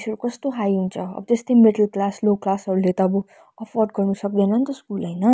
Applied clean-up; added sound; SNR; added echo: none; none; none; none.